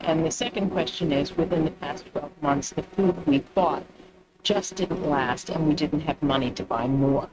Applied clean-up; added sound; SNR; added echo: neural mask model RNNoise.